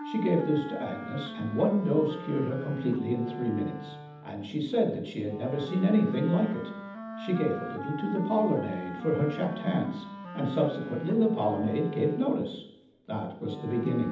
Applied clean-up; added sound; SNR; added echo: none; Wind instrument, woodwind instrument; 12 dB; reverberation time 0.8 s.